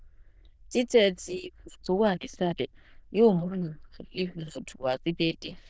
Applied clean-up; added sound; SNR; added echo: neural diffusion model UNIVERSE++.